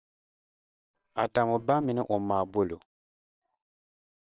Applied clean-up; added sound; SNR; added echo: neural separator model SepFormer WHAM!.